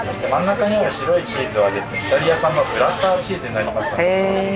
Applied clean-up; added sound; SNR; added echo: none; none; none; none.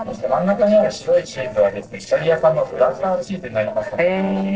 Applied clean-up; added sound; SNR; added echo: neural separator model SepFormer DNS4.